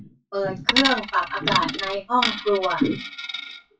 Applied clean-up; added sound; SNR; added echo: classical method WPE with log-MMSE.